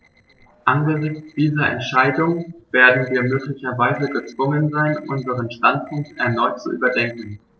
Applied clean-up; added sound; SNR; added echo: neural separator model SepFormer DNS4.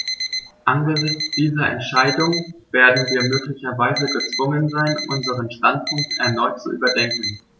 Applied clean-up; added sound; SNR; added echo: none; Alarm; 8 dB; none.